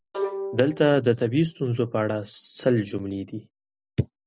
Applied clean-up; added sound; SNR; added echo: none; Bowed string instrument; 12 dB; none.